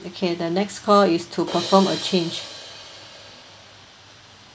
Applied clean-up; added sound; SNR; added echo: none; Crash cymbal; 12 dB; none.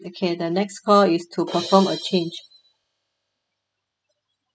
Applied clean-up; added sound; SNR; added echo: classical method spectral subtraction.